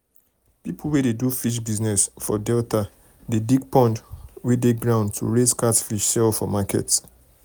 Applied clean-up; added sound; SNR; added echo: none; none; none; none.